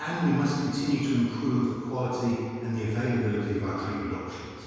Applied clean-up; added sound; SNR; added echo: none; none; none; reverberation time 1.9 s.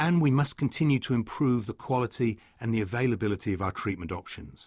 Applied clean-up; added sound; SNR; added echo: none; none; none; none.